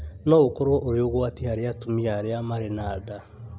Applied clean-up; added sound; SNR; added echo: none; none; none; none.